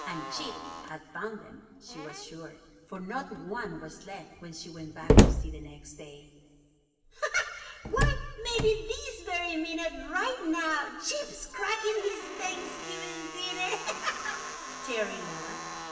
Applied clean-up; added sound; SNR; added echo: none; Slam; -2 dB; reverberation time 2.3 s.